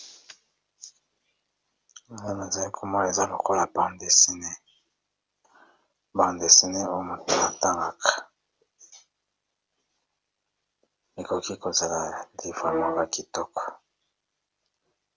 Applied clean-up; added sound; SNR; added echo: none; none; none; none.